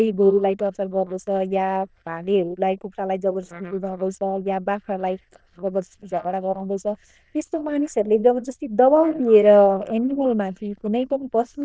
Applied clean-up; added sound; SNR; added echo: neural diffusion model UNIVERSE++.